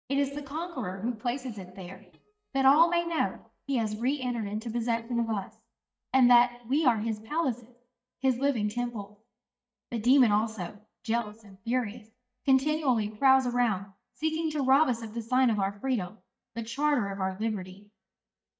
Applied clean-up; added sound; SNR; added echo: neural mask model DeepFilterNet 3.